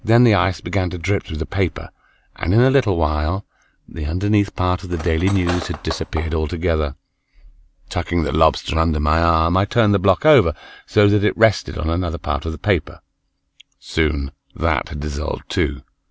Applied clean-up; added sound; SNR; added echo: none; Cutlery, silverware; 13 dB; none.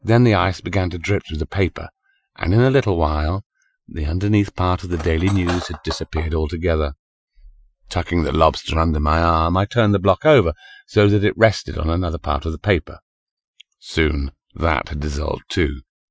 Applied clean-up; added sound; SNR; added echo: classical method Wiener filter.